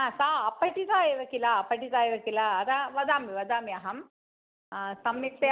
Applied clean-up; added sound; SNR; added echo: none; none; none; none.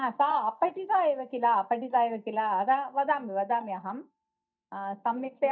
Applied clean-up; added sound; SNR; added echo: neural mask model DeepFilterNet 3.